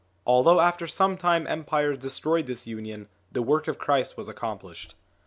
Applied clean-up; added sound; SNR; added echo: none; none; none; none.